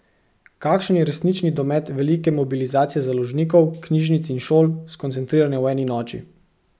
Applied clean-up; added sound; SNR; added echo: none; none; none; none.